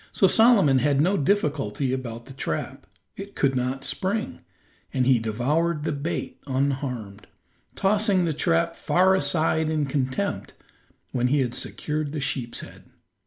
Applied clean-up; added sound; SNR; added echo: none; none; none; none.